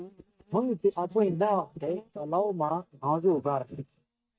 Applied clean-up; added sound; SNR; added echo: neural mask model DeepFilterNet 3.